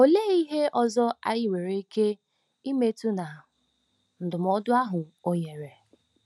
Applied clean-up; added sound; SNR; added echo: none; none; none; none.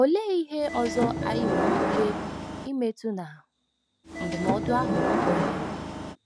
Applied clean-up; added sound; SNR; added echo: none; Subway, metro, underground / Sliding door; -1 dB; none.